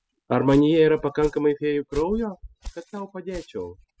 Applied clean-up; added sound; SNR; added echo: classical method spectral subtraction.